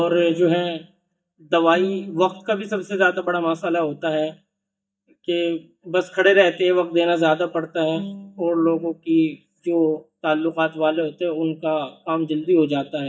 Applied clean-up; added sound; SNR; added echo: neural mask model DeepFilterNet 3.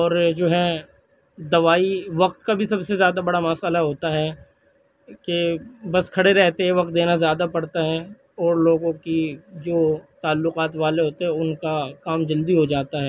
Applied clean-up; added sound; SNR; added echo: none; none; none; none.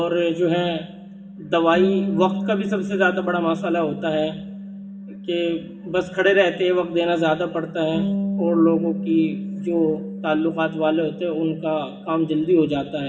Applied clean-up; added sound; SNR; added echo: none; Bass guitar; 8 dB; reverberation time 0.9 s.